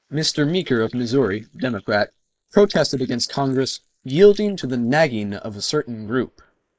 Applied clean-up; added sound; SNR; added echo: neural mask model Resemble Enhance denoiser.